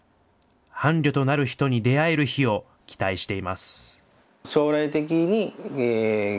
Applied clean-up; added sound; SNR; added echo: none; none; none; none.